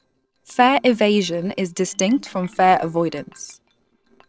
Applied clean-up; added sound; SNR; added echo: neural separator model SepFormer DNS4.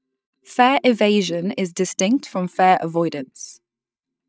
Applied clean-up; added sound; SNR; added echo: neural mask model DeepFilterNet 3.